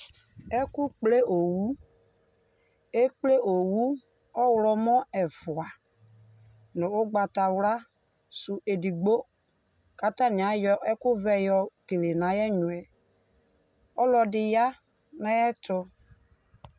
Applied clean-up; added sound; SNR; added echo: none; none; none; none.